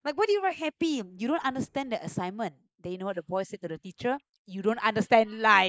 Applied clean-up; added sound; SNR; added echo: neural mask model Resemble Enhance denoiser.